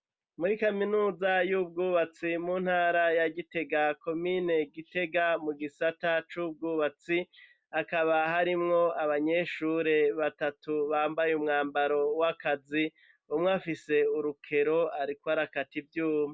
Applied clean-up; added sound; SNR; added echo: none; none; none; none.